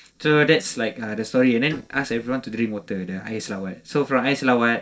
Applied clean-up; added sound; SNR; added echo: neural separator model SepFormer DNS4.